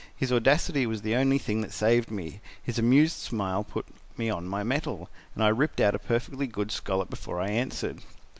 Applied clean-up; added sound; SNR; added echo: none; none; none; none.